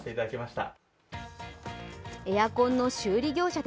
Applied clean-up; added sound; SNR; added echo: none; none; none; none.